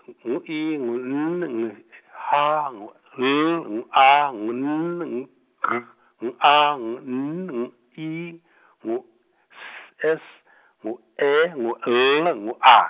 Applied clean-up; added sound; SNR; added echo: none; none; none; none.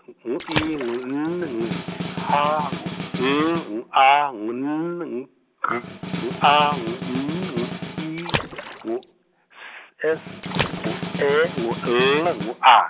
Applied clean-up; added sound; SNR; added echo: none; Snare drum + Water / Splash, splatter; 8 dB; none.